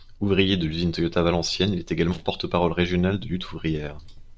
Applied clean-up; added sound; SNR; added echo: neural separator model SepFormer DNS4.